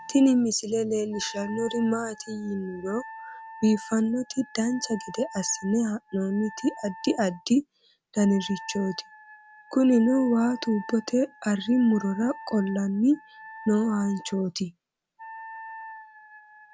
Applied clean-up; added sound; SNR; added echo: none; Wind instrument, woodwind instrument; 18 dB; none.